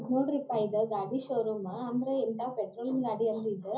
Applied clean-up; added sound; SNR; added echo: none; none; none; reverberation time 0.5 s.